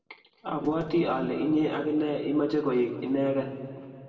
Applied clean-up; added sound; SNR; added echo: none; none; none; reverberation time 2.4 s.